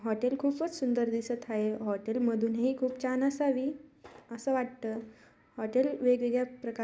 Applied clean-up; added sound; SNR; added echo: none; none; none; none.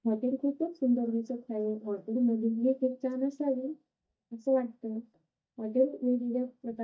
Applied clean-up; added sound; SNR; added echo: neural mask model DeepFilterNet 3.